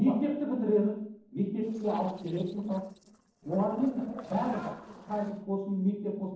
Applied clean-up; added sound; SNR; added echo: neural separator model SepFormer DNS4.